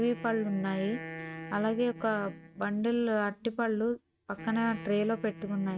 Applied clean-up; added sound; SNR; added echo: neural mask model RNNoise.